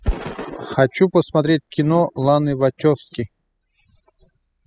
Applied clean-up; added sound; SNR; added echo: classical method spectral subtraction.